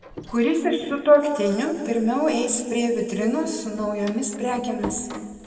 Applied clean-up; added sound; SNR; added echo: none; Door; 18 dB; reverberation time 2.0 s.